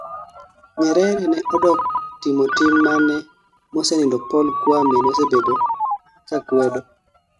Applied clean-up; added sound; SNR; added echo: neural mask model RNNoise.